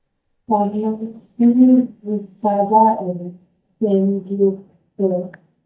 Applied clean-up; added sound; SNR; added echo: neural mask model DeepFilterNet 3.